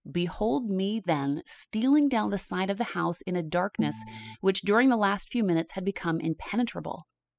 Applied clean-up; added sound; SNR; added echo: classical method spectral subtraction.